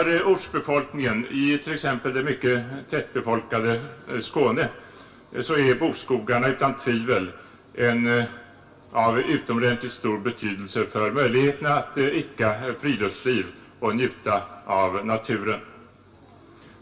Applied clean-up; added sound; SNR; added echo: none; none; none; reverberation time 0.2 s.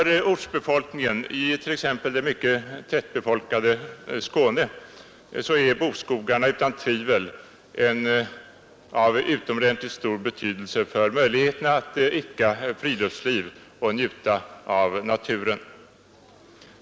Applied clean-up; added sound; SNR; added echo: none; none; none; none.